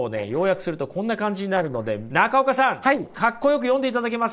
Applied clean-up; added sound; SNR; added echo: neural separator model SepFormer DNS4.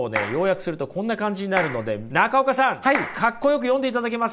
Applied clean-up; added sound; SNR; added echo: none; Clapping; 11 dB; none.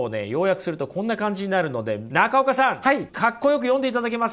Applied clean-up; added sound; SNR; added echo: none; none; none; none.